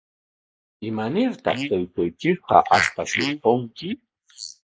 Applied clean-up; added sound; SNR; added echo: neural mask model Resemble Enhance denoiser.